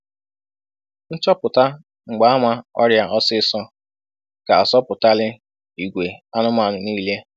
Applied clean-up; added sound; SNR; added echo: none; none; none; none.